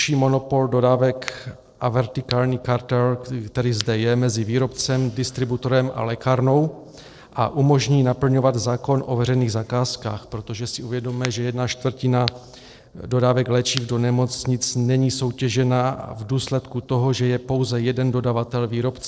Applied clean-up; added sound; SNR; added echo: neural separator model SepFormer DNS4.